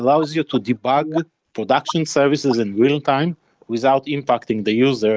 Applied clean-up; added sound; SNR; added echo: neural mask model Resemble Enhance denoiser.